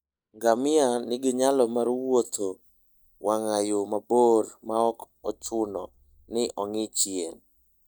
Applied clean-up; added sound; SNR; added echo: neural mask model DeepFilterNet 3.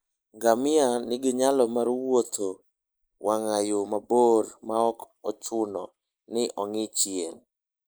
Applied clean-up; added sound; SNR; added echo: neural mask model Resemble Enhance denoiser.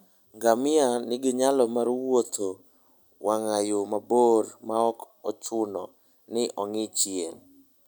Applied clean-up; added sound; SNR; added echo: none; none; none; none.